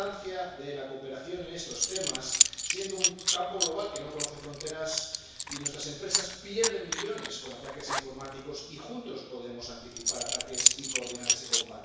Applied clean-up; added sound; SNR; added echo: none; Coin (dropping) / Zipper (clothing); -5 dB; reverberation time 1.1 s.